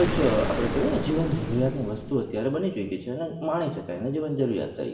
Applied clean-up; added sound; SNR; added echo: none; Explosion; 6 dB; reverberation time 1.2 s.